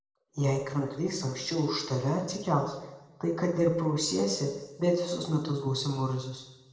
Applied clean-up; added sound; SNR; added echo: none; none; none; reverberation time 1.0 s.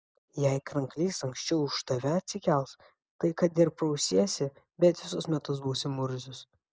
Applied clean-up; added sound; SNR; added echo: none; none; none; none.